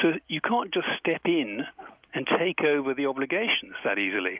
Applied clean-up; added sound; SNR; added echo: none; none; none; none.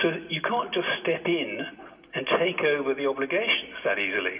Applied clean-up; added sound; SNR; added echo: none; none; none; reverberation time 2.5 s.